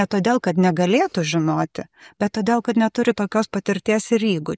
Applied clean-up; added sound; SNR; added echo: none; none; none; none.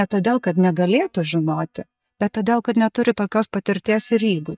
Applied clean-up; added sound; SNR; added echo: neural mask model DeepFilterNet 3.